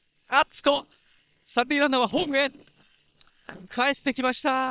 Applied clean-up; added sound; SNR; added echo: neural separator model SepFormer WHAM!.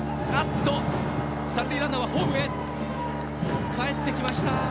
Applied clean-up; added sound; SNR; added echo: none; Bowed string instrument; 3 dB; none.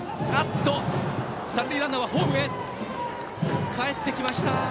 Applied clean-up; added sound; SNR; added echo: none; none; none; none.